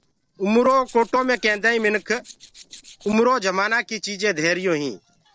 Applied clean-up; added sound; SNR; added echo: neural separator model SepFormer DNS4.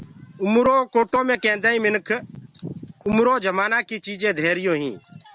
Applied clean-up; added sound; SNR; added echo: none; none; none; none.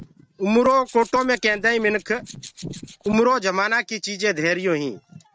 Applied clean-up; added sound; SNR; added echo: neural mask model RNNoise.